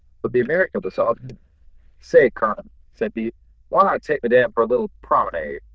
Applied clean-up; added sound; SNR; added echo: neural diffusion model UNIVERSE++.